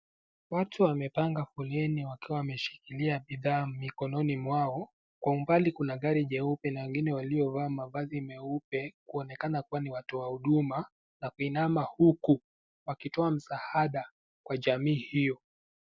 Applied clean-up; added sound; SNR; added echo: none; none; none; none.